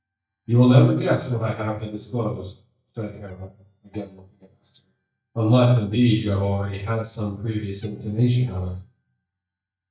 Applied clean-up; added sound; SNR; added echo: neural mask model DeepFilterNet 3.